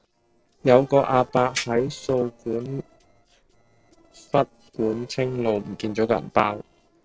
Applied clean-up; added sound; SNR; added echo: neural separator model SepFormer DNS4.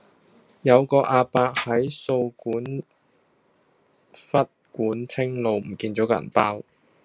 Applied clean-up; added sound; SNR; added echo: none; none; none; none.